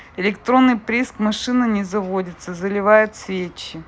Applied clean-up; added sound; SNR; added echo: none; none; none; none.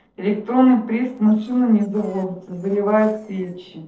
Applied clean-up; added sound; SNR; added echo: neural separator model SepFormer DNS4.